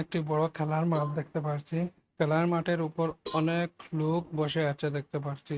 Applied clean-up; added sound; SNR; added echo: neural mask model RNNoise.